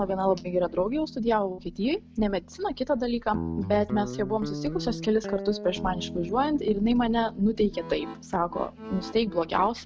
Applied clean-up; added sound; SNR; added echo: none; Accordion + Guitar; 11 dB; none.